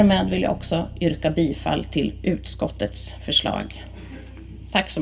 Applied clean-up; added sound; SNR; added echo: none; Bass guitar; 12 dB; reverberation time 0.2 s.